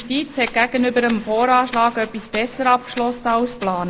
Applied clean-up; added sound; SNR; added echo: none; Rattle (instrument); 12 dB; none.